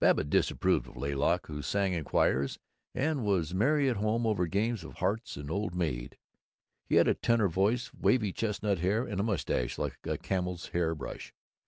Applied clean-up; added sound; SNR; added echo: none; none; none; none.